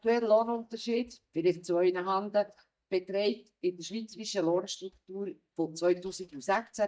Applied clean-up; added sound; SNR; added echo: neural mask model DeepFilterNet 3.